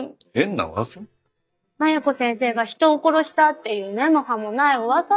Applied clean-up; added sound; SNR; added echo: neural mask model DeepFilterNet 3.